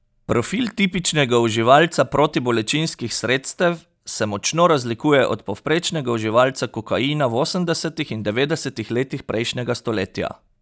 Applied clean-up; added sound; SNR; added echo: none; none; none; none.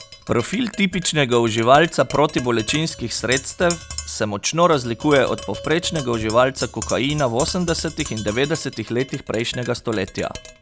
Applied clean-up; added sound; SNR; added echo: none; Tap; 14 dB; none.